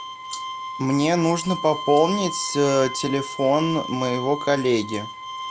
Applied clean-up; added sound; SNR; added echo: none; Bowed string instrument; 9 dB; none.